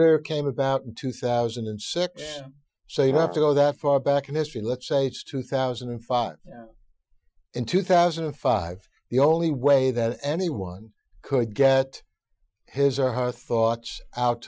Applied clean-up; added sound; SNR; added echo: classical method Wiener filter.